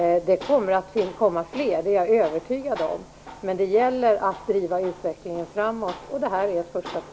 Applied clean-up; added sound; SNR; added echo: none; Tools; 19 dB; none.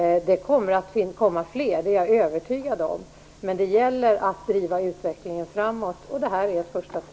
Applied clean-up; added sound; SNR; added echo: none; none; none; none.